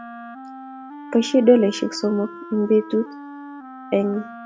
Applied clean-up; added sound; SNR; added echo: none; Wind instrument, woodwind instrument; 15 dB; none.